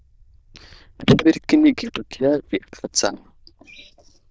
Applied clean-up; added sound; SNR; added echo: neural diffusion model UNIVERSE++.